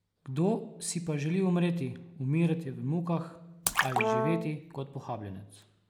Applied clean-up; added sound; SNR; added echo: none; Brass instrument + Splash, splatter; 1 dB; none.